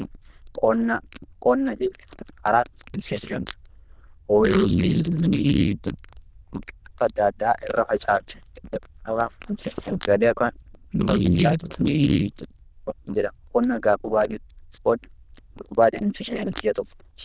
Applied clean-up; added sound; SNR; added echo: neural diffusion model UNIVERSE++.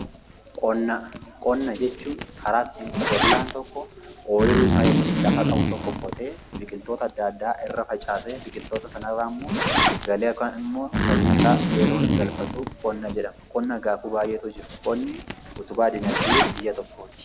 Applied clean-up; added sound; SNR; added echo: none; Zipper (clothing); -1 dB; none.